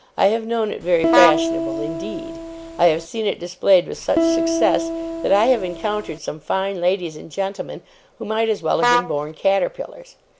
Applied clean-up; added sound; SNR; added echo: none; Vehicle horn, car horn, honking + Piano; 2 dB; none.